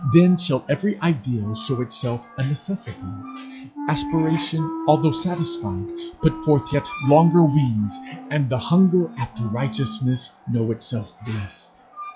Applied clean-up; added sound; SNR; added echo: classical method log-MMSE.